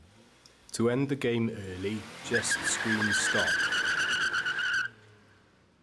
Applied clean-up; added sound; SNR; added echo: none; Accelerating, revving, vroom / Car; -2 dB; none.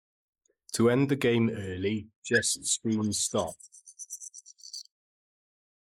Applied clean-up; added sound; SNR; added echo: neural mask model Resemble Enhance denoiser.